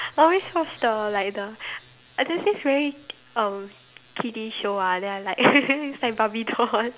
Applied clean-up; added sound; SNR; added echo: none; none; none; none.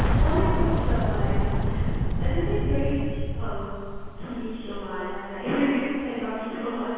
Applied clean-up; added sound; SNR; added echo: none; Boom; -4 dB; reverberation time 2.0 s.